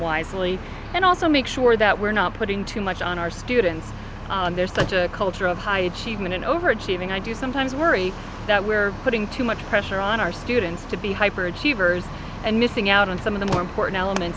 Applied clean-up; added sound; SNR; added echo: none; Slam / Microwave oven; 9 dB; none.